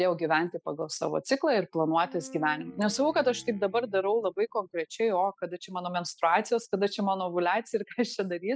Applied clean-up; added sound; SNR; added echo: classical method spectral subtraction.